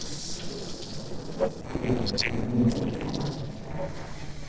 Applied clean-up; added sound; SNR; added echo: neural separator model SepFormer DNS4.